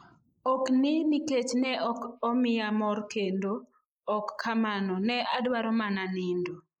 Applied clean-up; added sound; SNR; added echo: neural mask model Resemble Enhance denoiser.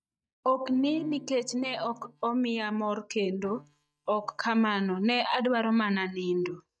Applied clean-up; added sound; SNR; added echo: neural mask model DeepFilterNet 3.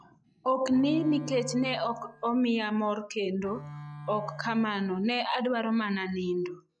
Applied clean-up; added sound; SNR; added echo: classical method log-MMSE.